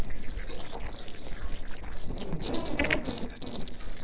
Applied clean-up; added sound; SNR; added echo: neural separator model SepFormer DNS4.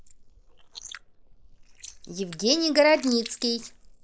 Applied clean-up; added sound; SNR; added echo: neural mask model Resemble Enhance denoiser.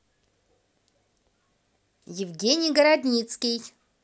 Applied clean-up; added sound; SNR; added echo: none; none; none; none.